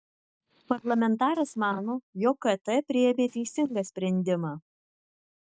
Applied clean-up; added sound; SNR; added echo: neural mask model DeepFilterNet 3.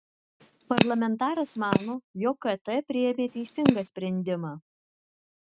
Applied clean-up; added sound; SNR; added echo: neural mask model RNNoise.